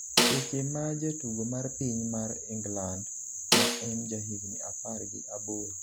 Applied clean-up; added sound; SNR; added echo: none; Snare drum; -5 dB; none.